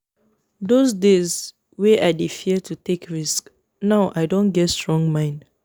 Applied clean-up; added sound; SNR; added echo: none; none; none; none.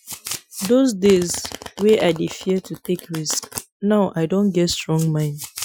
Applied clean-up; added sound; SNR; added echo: classical method Wiener filter.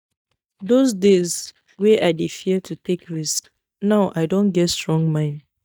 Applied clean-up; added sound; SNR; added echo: neural mask model DeepFilterNet 3.